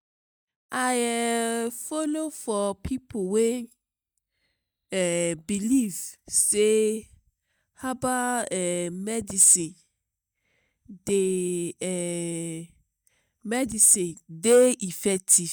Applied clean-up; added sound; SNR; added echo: neural mask model DeepFilterNet 3.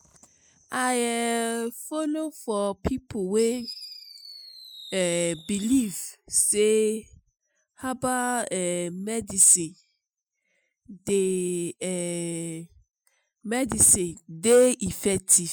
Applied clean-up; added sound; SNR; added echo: classical method Wiener filter.